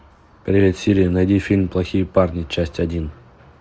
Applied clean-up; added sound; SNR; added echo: none; none; none; none.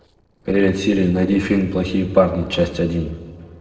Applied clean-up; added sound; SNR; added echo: neural separator model SepFormer DNS4.